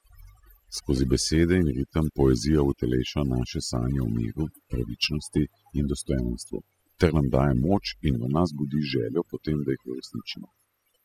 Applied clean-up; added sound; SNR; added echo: classical method spectral subtraction.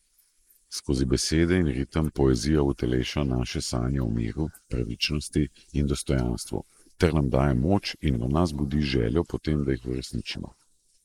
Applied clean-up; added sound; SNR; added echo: neural mask model Resemble Enhance denoiser.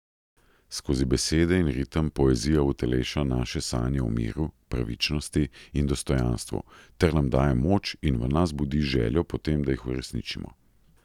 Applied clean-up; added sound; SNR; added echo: none; none; none; none.